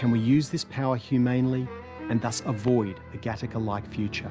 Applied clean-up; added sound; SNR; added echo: none; none; none; none.